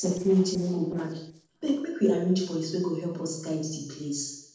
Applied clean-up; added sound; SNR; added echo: neural separator model SepFormer DNS4.